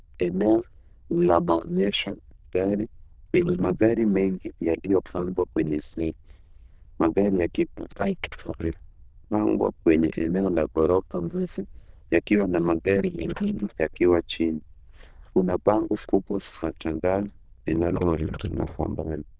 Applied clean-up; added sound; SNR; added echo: neural diffusion model UNIVERSE++.